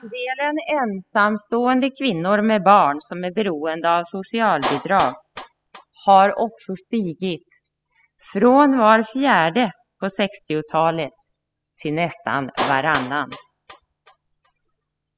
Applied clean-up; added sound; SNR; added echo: classical method spectral subtraction.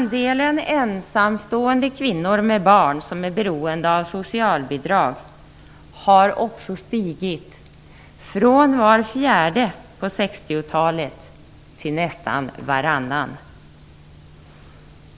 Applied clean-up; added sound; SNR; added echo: none; none; none; none.